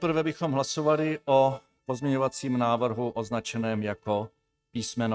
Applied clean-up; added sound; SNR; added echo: neural mask model RNNoise.